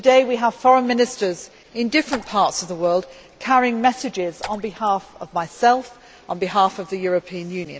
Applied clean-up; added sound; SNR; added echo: none; Raindrop / Splash, splatter; 19 dB; none.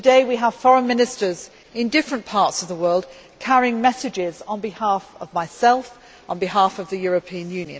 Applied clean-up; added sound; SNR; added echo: none; none; none; none.